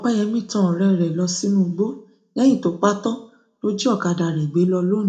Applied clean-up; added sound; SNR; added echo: none; none; none; reverberation time 0.3 s.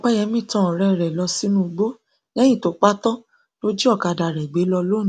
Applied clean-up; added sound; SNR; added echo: none; none; none; none.